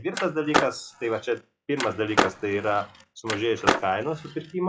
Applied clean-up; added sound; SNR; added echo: classical method log-MMSE.